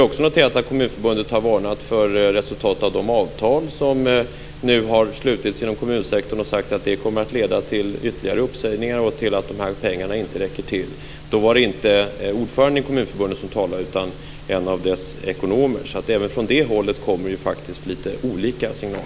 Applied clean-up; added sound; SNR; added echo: none; none; none; none.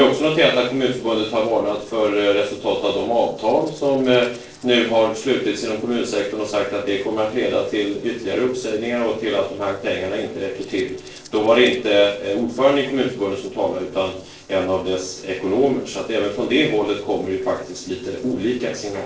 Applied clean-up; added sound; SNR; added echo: neural separator model SepFormer DNS4.